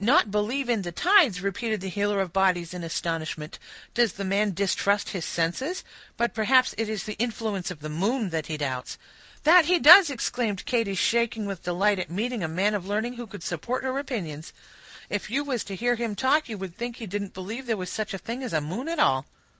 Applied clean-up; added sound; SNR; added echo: none; none; none; none.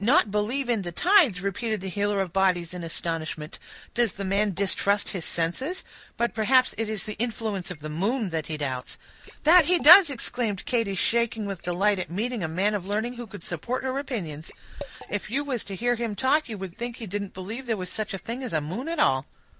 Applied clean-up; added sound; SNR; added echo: none; Liquid; 20 dB; none.